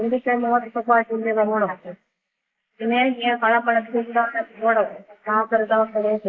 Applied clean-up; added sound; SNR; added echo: neural mask model Resemble Enhance denoiser.